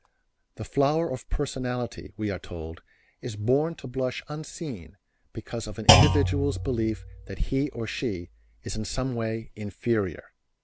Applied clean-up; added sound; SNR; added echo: none; Thump, thud; -2 dB; none.